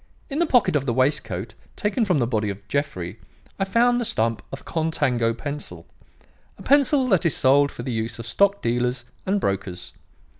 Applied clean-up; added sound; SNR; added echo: none; none; none; none.